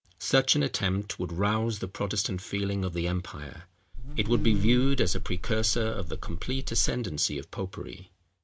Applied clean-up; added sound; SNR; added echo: none; Buzz; -3 dB; none.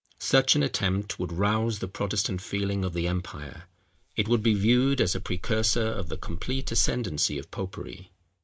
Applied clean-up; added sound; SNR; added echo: neural mask model Resemble Enhance denoiser.